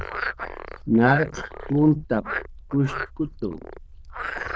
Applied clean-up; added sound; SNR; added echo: neural diffusion model UNIVERSE++.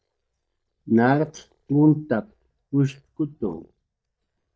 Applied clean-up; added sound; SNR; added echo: neural mask model DeepFilterNet 3.